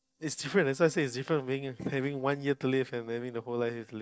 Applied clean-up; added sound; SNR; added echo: neural separator model SepFormer DNS4.